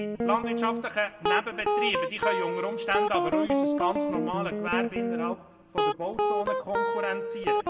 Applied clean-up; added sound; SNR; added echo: none; Guitar; -4 dB; reverberation time 0.8 s.